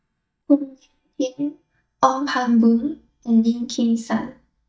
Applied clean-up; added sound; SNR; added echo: neural mask model DeepFilterNet 3.